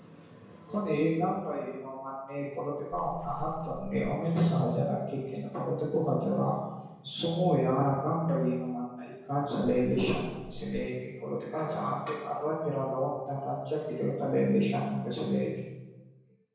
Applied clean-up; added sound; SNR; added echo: none; Water / Splash, splatter; 12 dB; reverberation time 1.0 s.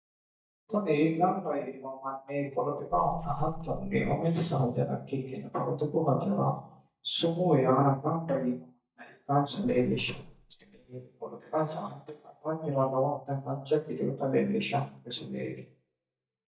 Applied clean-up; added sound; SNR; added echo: neural mask model DeepFilterNet 3.